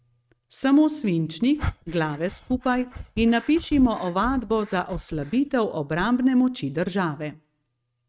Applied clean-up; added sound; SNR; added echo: neural mask model RNNoise.